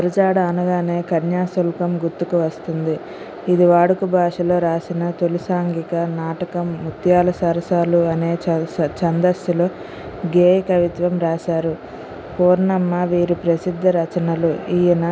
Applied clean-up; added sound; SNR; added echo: none; none; none; none.